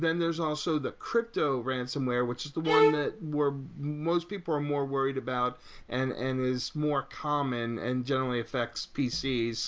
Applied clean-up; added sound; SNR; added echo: none; Bowed string instrument; -2 dB; none.